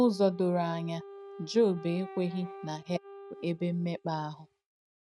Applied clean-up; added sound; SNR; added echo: neural mask model RNNoise.